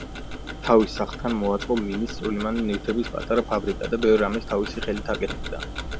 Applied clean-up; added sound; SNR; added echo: none; Tick-tock; 8 dB; none.